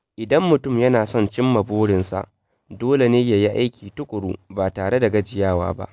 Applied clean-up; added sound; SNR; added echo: none; none; none; none.